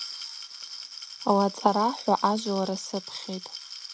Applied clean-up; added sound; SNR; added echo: none; Glass; 12 dB; none.